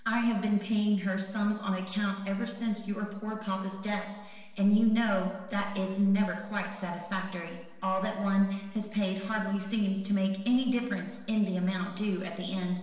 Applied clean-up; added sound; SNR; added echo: none; none; none; reverberation time 1.1 s.